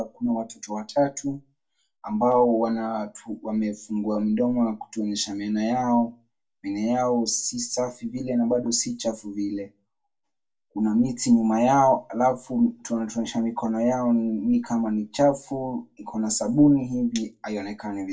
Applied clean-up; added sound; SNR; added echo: none; none; none; reverberation time 0.2 s.